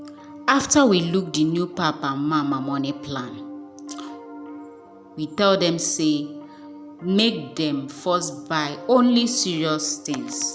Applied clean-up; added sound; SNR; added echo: none; Piano; 16 dB; none.